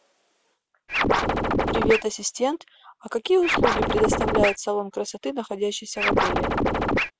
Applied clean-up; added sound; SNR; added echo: none; Scratching (performance technique); -4 dB; none.